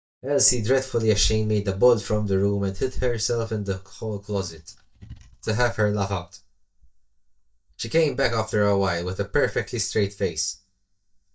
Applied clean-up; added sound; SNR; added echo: neural mask model DeepFilterNet 3.